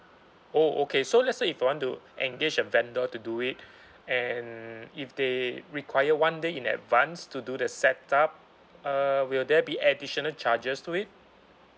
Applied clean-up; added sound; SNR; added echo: none; none; none; none.